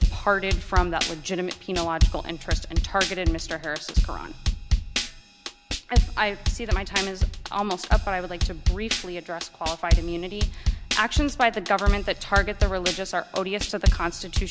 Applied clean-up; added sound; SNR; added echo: none; Drum kit; -3 dB; none.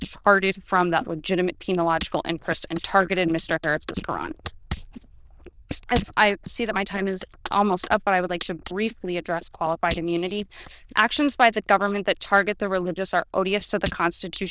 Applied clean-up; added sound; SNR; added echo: neural diffusion model UNIVERSE++.